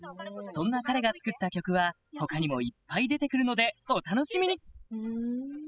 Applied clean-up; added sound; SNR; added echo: classical method spectral subtraction.